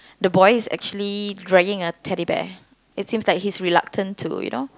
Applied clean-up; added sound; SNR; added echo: none; none; none; none.